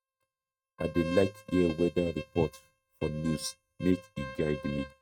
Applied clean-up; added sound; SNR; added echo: neural mask model RNNoise.